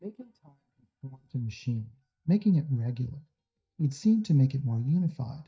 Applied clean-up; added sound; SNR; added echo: neural mask model DeepFilterNet 3.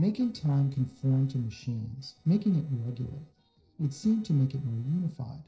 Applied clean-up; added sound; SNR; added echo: neural separator model SepFormer DNS4.